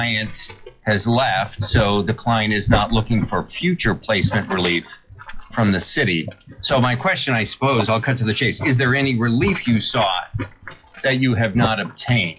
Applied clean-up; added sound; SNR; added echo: classical method log-MMSE.